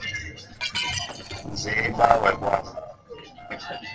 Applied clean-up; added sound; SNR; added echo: neural separator model SepFormer DNS4.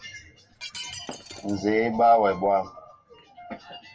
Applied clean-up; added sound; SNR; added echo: none; Shatter; 14 dB; reverberation time 0.2 s.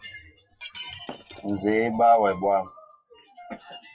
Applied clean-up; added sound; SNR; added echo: classical method WPE with log-MMSE.